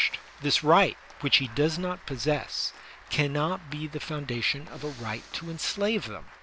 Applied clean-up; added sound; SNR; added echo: none; Breathing + Applause; 18 dB; none.